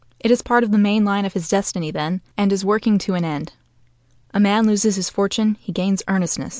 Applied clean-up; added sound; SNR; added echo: none; none; none; none.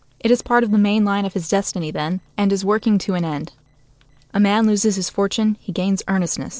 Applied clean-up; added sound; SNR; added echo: neural separator model SepFormer DNS4.